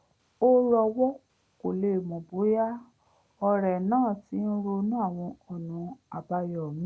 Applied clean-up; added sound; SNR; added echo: none; none; none; none.